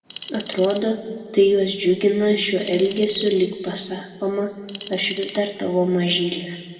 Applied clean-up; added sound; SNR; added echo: none; Alarm; 20 dB; reverberation time 1.8 s.